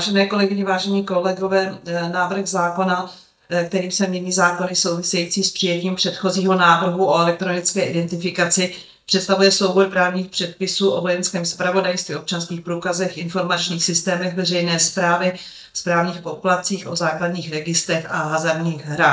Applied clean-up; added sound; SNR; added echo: neural mask model DeepFilterNet 3.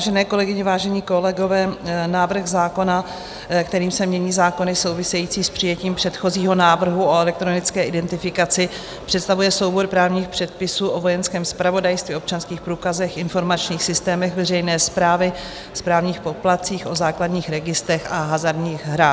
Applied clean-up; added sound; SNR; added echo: none; none; none; none.